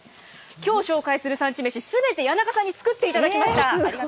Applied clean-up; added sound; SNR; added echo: none; none; none; none.